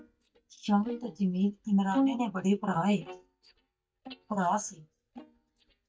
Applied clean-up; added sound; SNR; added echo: neural mask model DeepFilterNet 3.